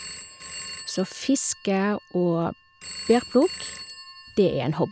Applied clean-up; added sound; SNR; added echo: none; Telephone; 13 dB; none.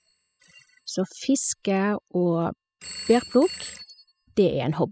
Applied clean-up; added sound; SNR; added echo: classical method spectral subtraction.